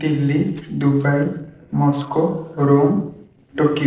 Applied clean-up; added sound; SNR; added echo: neural separator model SepFormer DNS4.